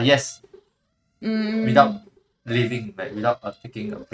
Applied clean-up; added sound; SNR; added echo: neural mask model RNNoise.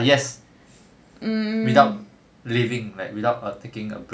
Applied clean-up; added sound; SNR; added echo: none; none; none; none.